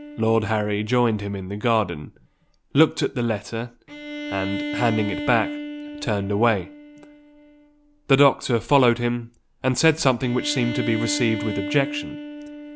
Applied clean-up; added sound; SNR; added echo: none; Bowed string instrument; 10 dB; none.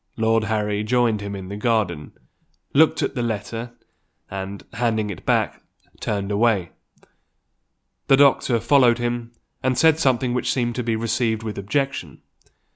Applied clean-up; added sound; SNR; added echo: none; none; none; none.